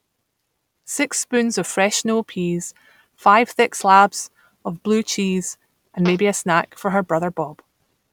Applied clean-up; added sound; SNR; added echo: none; Fart; 19 dB; none.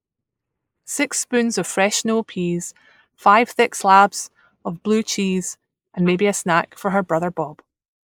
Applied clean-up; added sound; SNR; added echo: neural mask model Resemble Enhance denoiser.